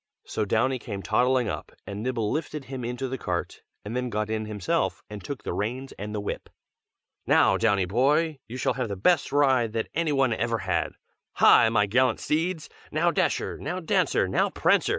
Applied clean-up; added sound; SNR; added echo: none; none; none; none.